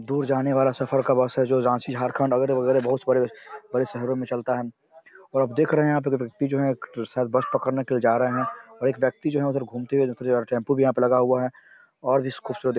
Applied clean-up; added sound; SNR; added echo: none; none; none; none.